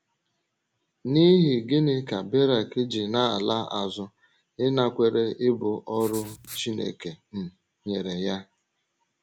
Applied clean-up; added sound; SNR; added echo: none; Writing; 17 dB; none.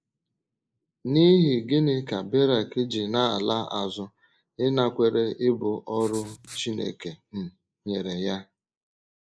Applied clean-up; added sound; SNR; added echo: neural mask model Resemble Enhance denoiser.